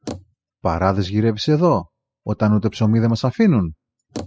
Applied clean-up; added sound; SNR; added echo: classical method spectral subtraction.